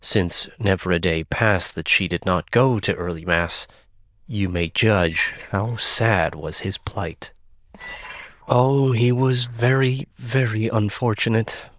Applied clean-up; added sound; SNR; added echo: neural diffusion model UNIVERSE++.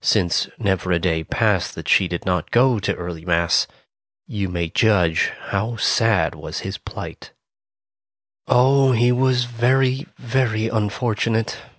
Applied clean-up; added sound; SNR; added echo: none; none; none; none.